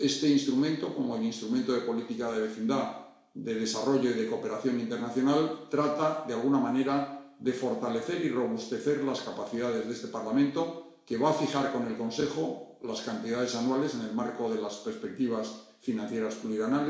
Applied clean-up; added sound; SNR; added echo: none; none; none; reverberation time 0.7 s.